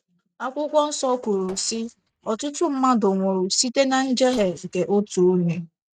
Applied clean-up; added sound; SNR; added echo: neural mask model RNNoise.